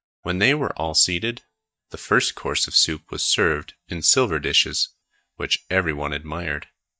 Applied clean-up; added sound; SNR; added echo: neural mask model DeepFilterNet 3.